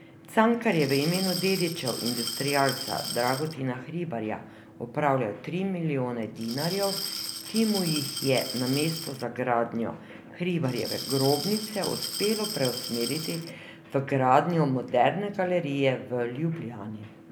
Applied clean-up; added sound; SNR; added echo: none; Glass; 7 dB; none.